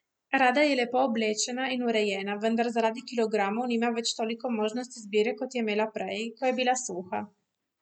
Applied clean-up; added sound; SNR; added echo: none; none; none; none.